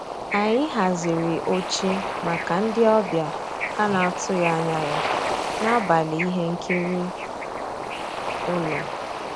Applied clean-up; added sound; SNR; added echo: none; Bird / Ocean; 4 dB; none.